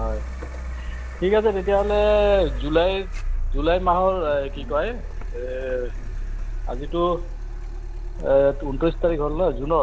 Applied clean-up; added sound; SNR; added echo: none; Car; 5 dB; none.